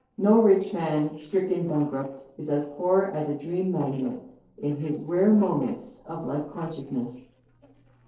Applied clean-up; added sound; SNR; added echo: neural separator model SepFormer DNS4.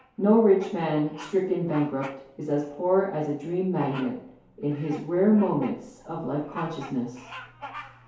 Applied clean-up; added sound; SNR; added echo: none; Bird vocalization, bird call, bird song; 19 dB; reverberation time 2.4 s.